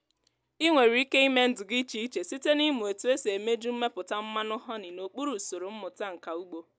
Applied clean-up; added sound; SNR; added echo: none; none; none; none.